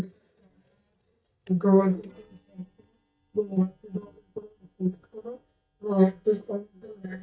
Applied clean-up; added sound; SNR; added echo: neural mask model DeepFilterNet 3.